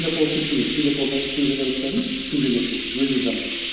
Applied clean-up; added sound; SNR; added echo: none; Frying (food); 3 dB; reverberation time 1.0 s.